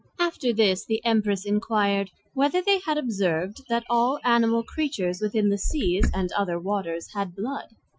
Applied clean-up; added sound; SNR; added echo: classical method Wiener filter.